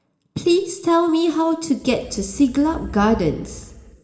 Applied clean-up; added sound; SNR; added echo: none; Animal; 16 dB; reverberation time 1.1 s.